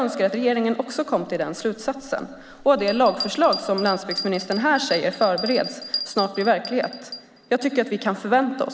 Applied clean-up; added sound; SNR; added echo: none; Bell; 13 dB; none.